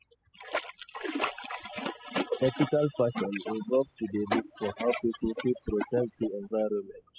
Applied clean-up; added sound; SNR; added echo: classical method spectral subtraction.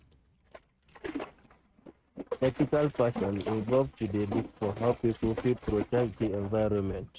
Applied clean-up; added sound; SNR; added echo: neural mask model RNNoise.